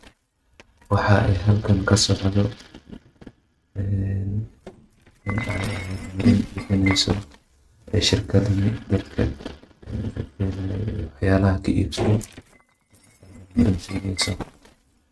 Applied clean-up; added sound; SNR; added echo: neural mask model RNNoise.